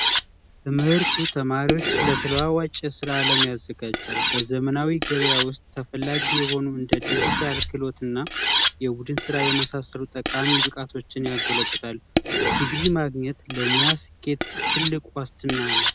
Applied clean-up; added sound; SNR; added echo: none; Cutlery, silverware; -1 dB; none.